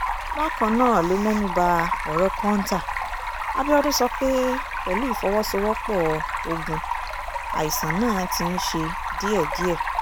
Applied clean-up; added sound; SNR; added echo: none; Stream; 3 dB; none.